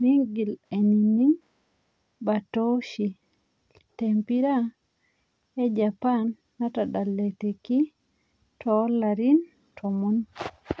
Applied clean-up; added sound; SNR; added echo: none; none; none; none.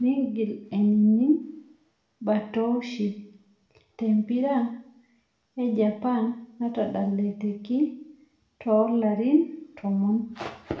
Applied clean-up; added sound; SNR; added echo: none; none; none; reverberation time 0.6 s.